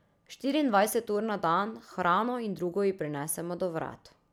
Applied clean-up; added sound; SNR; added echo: none; none; none; none.